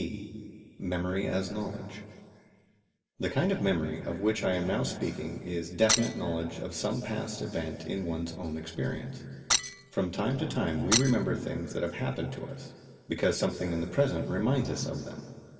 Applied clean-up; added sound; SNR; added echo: none; Shatter; 1 dB; reverberation time 2.2 s.